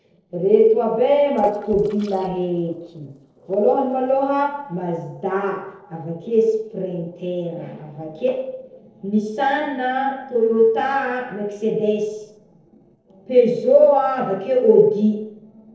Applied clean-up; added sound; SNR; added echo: neural separator model SepFormer DNS4.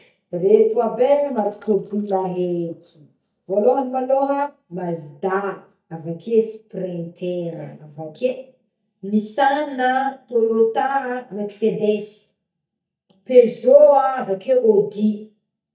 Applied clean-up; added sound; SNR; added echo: neural mask model DeepFilterNet 3.